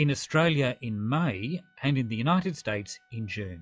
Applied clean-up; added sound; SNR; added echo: classical method log-MMSE.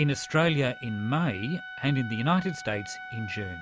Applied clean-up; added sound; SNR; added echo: none; Wind instrument, woodwind instrument; 13 dB; none.